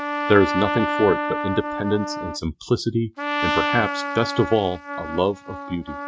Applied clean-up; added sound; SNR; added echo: neural mask model RNNoise.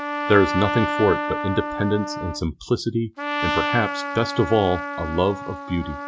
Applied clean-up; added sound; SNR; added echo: none; Trumpet; 5 dB; none.